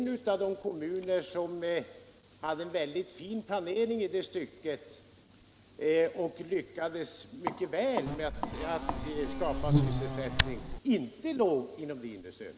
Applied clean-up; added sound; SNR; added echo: none; Insect + Tick; -2 dB; none.